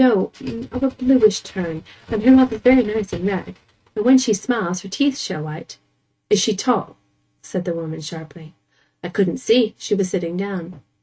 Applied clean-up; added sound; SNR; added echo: neural mask model RNNoise.